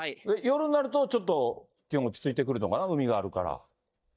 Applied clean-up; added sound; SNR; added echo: neural mask model DeepFilterNet 3.